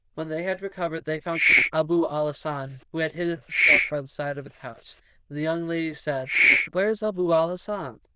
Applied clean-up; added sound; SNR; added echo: neural diffusion model UNIVERSE++.